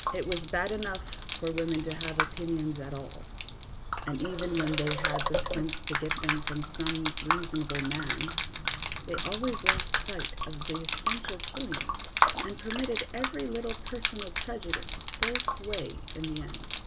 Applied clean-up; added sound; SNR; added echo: none; Gurgling / Liquid; -4 dB; none.